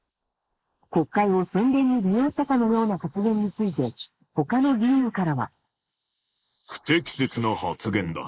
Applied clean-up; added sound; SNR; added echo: neural mask model Resemble Enhance denoiser.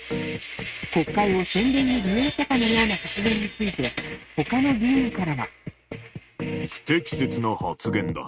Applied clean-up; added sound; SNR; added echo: neural mask model RNNoise.